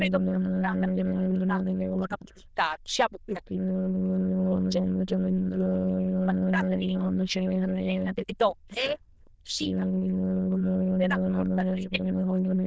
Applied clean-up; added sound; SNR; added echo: neural diffusion model UNIVERSE++.